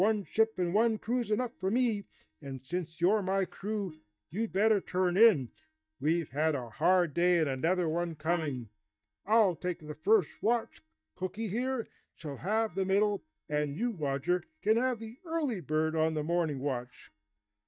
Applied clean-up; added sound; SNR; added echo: neural mask model DeepFilterNet 3.